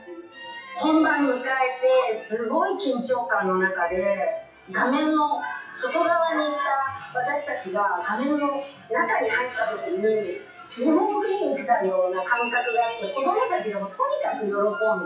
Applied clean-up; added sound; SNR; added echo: classical method WPE with log-MMSE.